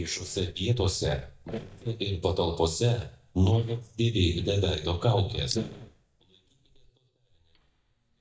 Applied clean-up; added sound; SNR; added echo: neural mask model DeepFilterNet 3.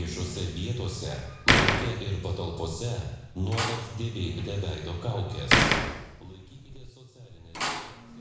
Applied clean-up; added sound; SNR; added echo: none; Slam; -2 dB; reverberation time 1.0 s.